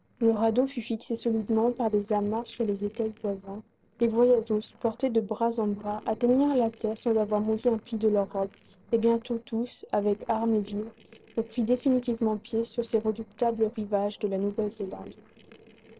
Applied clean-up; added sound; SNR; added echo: neural separator model SepFormer DNS4.